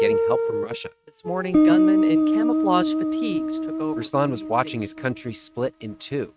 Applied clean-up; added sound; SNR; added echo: neural mask model RNNoise.